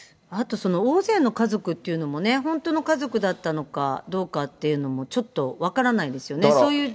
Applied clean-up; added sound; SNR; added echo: none; none; none; none.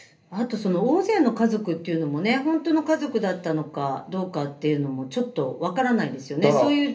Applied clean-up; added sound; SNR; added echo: none; none; none; reverberation time 0.3 s.